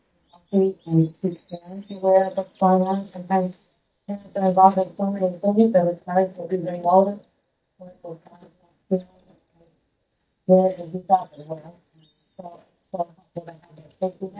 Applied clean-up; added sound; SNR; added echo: neural mask model DeepFilterNet 3.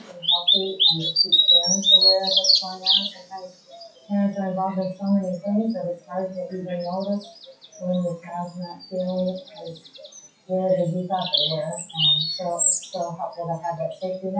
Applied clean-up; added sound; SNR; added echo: classical method WPE with log-MMSE.